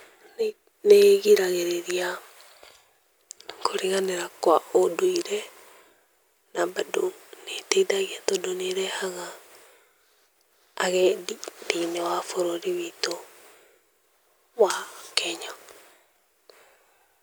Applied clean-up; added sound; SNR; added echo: none; none; none; none.